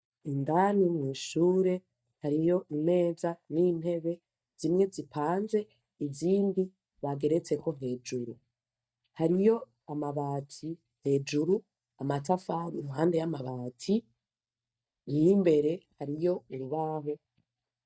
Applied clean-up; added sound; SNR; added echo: neural mask model DeepFilterNet 3.